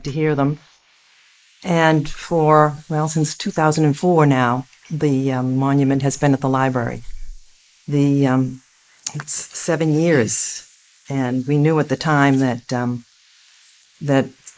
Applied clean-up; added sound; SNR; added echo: neural mask model Resemble Enhance denoiser.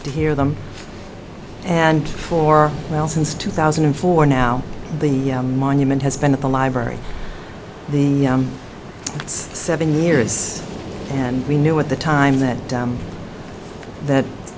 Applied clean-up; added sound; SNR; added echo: none; Ocean; 12 dB; none.